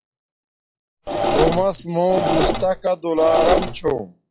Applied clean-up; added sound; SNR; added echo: classical method log-MMSE.